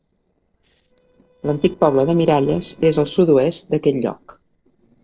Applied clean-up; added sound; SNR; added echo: neural separator model SepFormer DNS4.